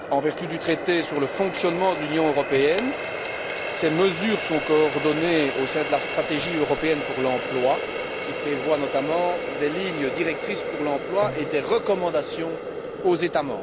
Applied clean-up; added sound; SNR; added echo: none; Water tap, faucet; 5 dB; none.